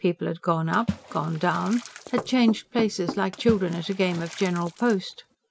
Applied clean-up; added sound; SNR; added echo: none; Water / Splash, splatter + Knock / Wood; 11 dB; none.